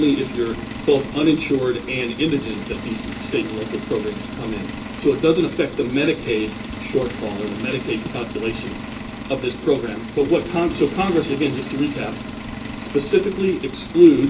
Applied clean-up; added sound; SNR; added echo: none; Engine; 10 dB; reverberation time 0.2 s.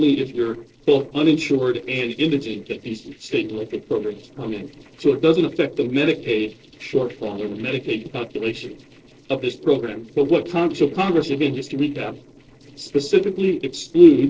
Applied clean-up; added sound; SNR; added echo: neural separator model SepFormer DNS4.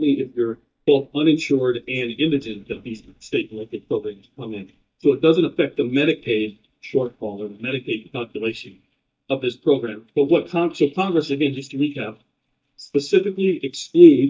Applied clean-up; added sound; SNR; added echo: neural mask model DeepFilterNet 3.